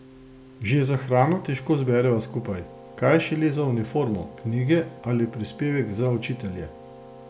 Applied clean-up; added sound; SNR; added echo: none; Keyboard (musical); 20 dB; none.